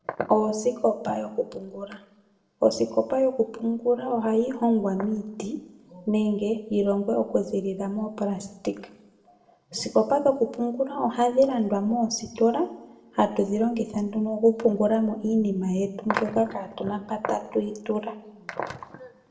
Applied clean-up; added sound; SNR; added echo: none; none; none; reverberation time 0.7 s.